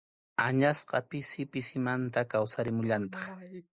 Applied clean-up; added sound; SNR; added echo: neural mask model Resemble Enhance denoiser.